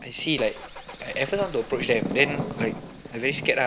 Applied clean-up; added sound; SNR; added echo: none; Car; 17 dB; none.